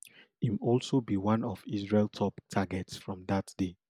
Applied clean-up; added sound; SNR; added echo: none; none; none; none.